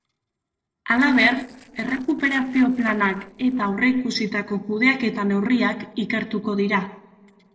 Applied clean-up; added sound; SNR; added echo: neural separator model SepFormer DNS4.